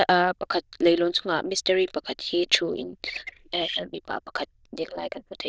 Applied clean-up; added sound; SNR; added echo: neural diffusion model UNIVERSE++.